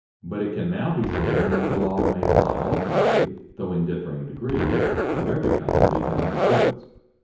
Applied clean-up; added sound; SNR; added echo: none; Zipper (clothing); -4 dB; reverberation time 1.0 s.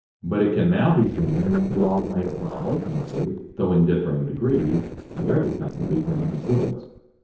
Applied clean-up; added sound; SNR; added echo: neural separator model SepFormer DNS4.